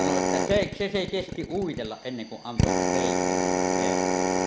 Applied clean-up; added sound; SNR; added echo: none; Drill; -5 dB; none.